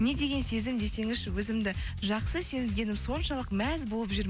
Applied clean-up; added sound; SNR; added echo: none; none; none; none.